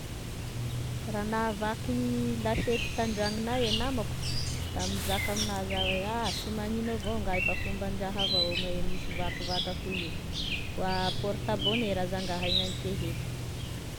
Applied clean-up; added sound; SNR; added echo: none; Chirp, tweet; -2 dB; none.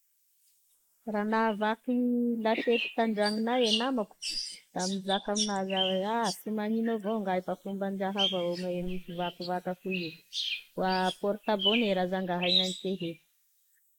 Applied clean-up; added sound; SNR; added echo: neural mask model Resemble Enhance denoiser.